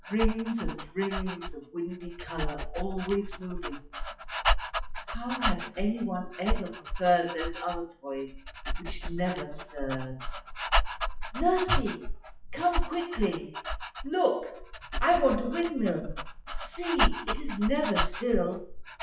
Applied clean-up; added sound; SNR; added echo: classical method WPE with log-MMSE.